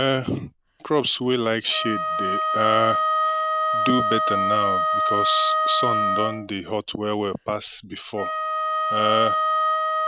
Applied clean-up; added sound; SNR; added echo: none; Wind instrument, woodwind instrument; -2 dB; none.